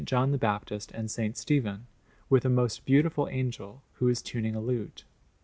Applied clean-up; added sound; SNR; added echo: none; none; none; none.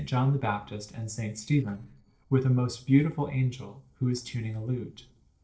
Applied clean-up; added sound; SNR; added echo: neural separator model SepFormer DNS4.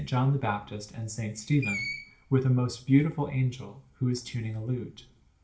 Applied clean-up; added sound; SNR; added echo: none; Screech; 13 dB; reverberation time 0.3 s.